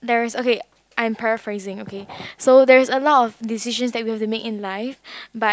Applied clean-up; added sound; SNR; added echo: none; none; none; none.